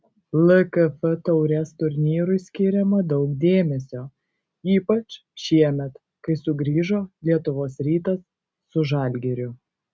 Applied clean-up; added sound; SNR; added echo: none; none; none; none.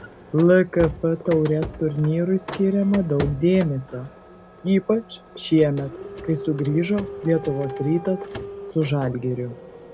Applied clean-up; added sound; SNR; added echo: none; Printer; 13 dB; none.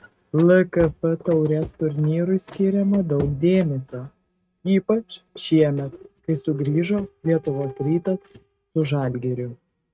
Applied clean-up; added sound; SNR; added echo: neural mask model RNNoise.